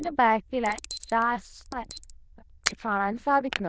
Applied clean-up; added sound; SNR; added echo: neural diffusion model UNIVERSE++.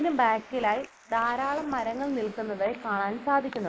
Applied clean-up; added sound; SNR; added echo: neural mask model Resemble Enhance denoiser.